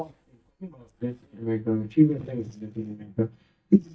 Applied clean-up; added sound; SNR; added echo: neural mask model DeepFilterNet 3.